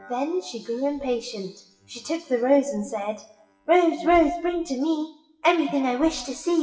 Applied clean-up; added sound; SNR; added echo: classical method WPE with log-MMSE.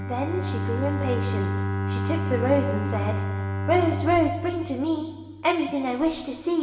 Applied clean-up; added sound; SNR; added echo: none; Bowed string instrument; 2 dB; reverberation time 1.4 s.